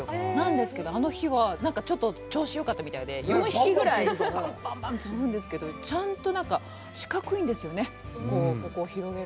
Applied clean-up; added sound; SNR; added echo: none; none; none; none.